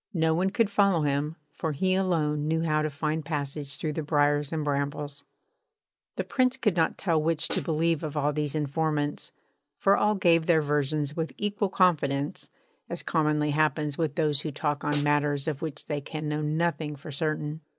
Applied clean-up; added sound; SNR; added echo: none; Snare drum; 16 dB; none.